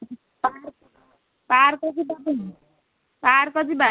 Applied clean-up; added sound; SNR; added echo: none; none; none; none.